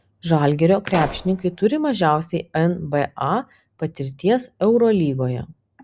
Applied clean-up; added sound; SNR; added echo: none; Explosion; 13 dB; none.